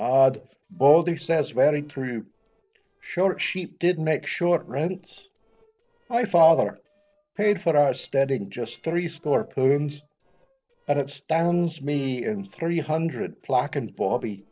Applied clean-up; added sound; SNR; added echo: neural separator model SepFormer DNS4.